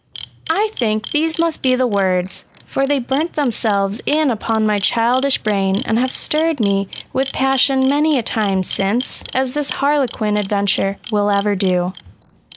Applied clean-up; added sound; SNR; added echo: neural mask model Resemble Enhance denoiser.